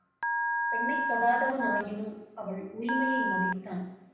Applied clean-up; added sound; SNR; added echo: none; Telephone; -1 dB; reverberation time 0.9 s.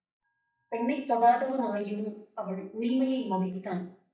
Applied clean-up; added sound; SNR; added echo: neural mask model DeepFilterNet 3.